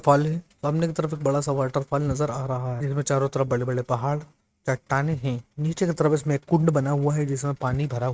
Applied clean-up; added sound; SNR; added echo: neural mask model RNNoise.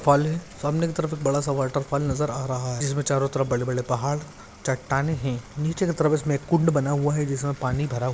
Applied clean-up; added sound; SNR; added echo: none; Walk, footsteps + Bathtub (filling or washing) / Water tap, faucet; 18 dB; none.